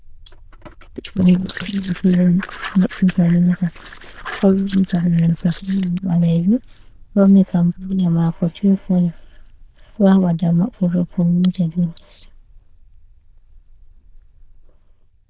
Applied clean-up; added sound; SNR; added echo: neural diffusion model UNIVERSE++.